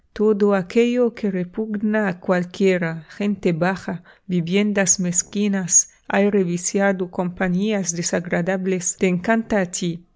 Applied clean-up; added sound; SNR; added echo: none; none; none; none.